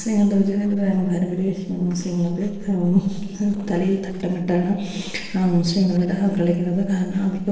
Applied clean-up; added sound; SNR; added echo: neural separator model SepFormer DNS4.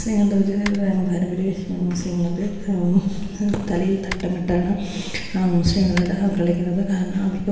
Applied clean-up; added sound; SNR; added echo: none; Typing; 18 dB; reverberation time 1.3 s.